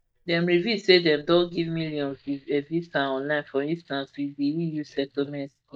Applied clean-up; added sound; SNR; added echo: neural mask model DeepFilterNet 3.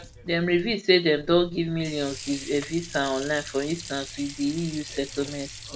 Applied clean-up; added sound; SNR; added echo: none; Sink (filling or washing) / Water; 10 dB; none.